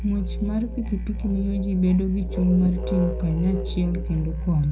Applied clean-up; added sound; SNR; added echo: none; Musical instrument; 5 dB; reverberation time 0.3 s.